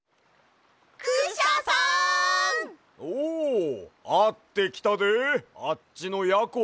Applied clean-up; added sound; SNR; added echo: none; none; none; none.